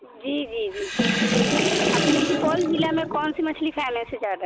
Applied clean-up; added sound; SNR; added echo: none; Sink (filling or washing) / Water; -3 dB; none.